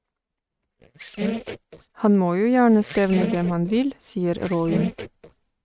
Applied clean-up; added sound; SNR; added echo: neural mask model RNNoise.